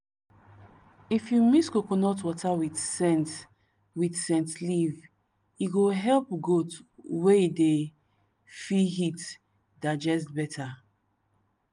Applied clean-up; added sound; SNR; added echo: none; none; none; none.